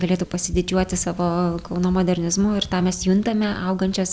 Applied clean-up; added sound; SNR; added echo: none; none; none; none.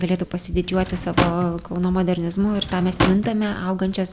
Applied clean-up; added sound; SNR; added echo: none; Drawer open or close / Wood; 6 dB; none.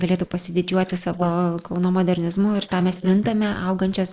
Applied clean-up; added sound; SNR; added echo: neural mask model Resemble Enhance denoiser.